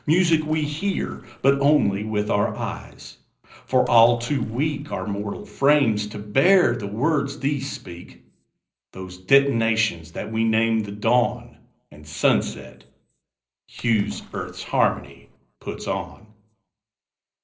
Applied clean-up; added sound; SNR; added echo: neural separator model SepFormer DNS4.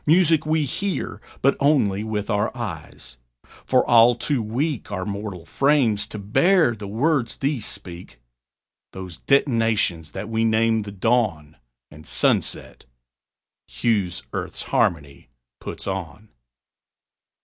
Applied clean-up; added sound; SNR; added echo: none; none; none; none.